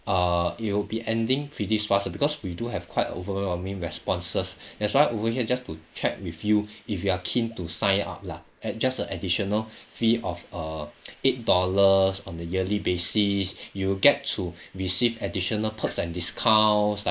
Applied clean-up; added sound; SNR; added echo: neural mask model Resemble Enhance denoiser.